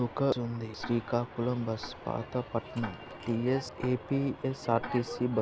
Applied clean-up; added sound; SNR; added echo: none; Tick-tock; 18 dB; none.